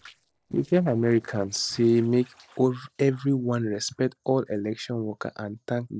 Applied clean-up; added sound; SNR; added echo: neural separator model SepFormer DNS4.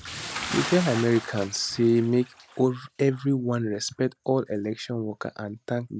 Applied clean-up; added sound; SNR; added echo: none; Bathtub (filling or washing) / Splash, splatter; 13 dB; none.